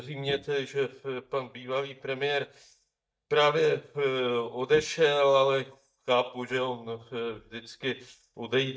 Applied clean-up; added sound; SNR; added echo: neural mask model DeepFilterNet 3.